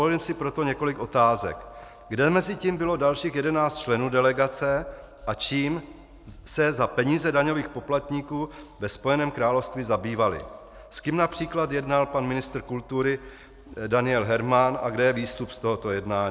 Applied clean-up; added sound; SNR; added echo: none; none; none; none.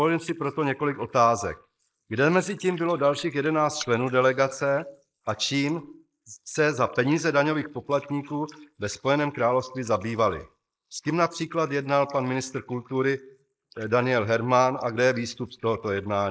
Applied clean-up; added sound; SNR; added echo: neural mask model Resemble Enhance denoiser.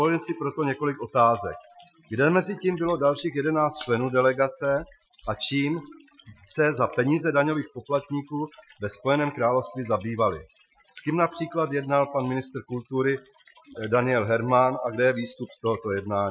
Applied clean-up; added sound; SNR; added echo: classical method Wiener filter.